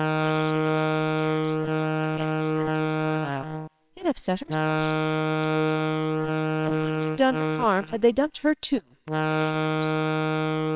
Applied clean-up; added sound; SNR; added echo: neural separator model SepFormer WHAMR!.